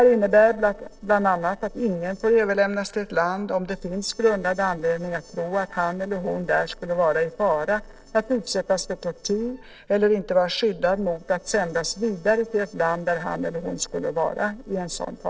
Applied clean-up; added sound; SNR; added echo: neural separator model SepFormer DNS4.